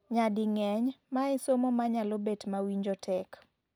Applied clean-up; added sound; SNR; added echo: none; none; none; none.